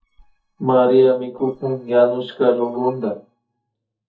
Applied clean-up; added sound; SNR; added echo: neural mask model DeepFilterNet 3.